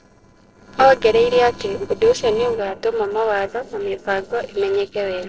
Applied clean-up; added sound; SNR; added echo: neural separator model SepFormer DNS4.